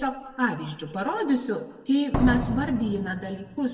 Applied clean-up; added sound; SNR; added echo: none; Slam; 7 dB; reverberation time 1.2 s.